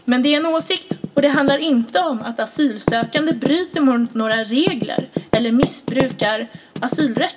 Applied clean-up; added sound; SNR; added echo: none; Typing; 8 dB; reverberation time 0.1 s.